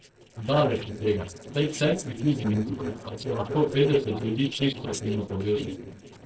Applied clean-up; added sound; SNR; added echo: neural separator model SepFormer DNS4.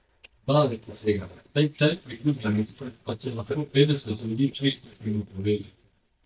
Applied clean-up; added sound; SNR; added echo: neural mask model DeepFilterNet 3.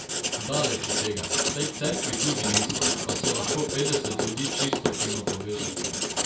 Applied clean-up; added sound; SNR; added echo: none; Writing; -5 dB; reverberation time 0.4 s.